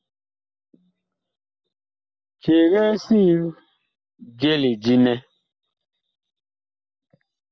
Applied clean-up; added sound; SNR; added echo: none; none; none; none.